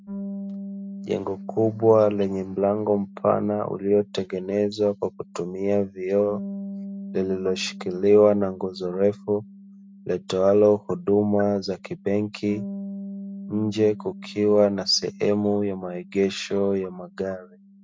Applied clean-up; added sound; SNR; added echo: neural mask model RNNoise.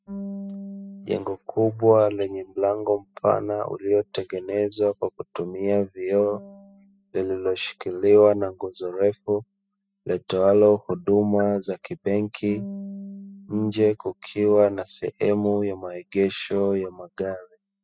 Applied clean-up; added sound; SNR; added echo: classical method spectral subtraction.